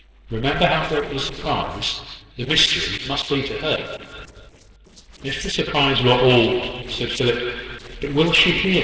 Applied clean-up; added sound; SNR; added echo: neural separator model SepFormer DNS4.